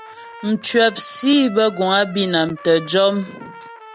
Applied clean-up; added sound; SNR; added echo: none; Trumpet; 19 dB; none.